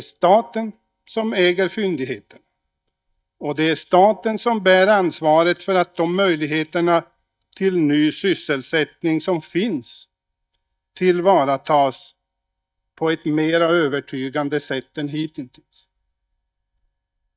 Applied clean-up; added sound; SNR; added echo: neural mask model DeepFilterNet 3.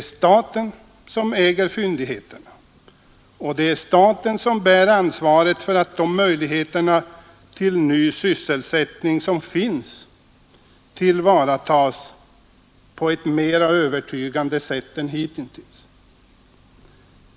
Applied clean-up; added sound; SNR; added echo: none; none; none; none.